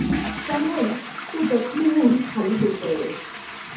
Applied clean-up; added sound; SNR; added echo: none; Toilet flush / Water; 8 dB; reverberation time 0.5 s.